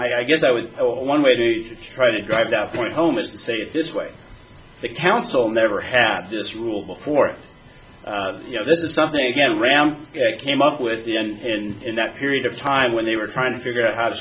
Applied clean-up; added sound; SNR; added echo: none; none; none; none.